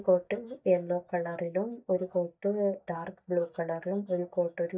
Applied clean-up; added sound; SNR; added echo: neural mask model DeepFilterNet 3.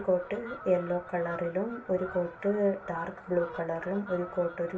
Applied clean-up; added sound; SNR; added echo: none; Fowl; 14 dB; reverberation time 0.2 s.